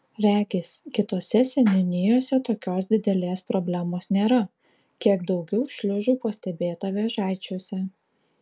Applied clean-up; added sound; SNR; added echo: none; none; none; none.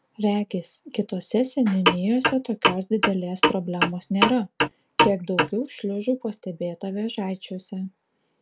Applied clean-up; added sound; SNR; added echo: none; Clock; -2 dB; none.